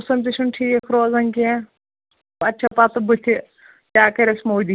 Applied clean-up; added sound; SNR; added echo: none; none; none; none.